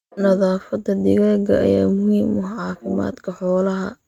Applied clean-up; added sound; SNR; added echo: neural mask model RNNoise.